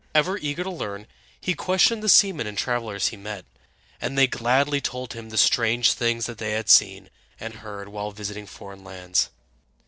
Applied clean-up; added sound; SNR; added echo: neural separator model SepFormer DNS4.